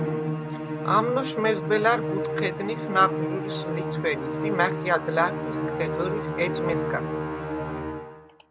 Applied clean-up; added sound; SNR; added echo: none; Musical instrument; 1 dB; none.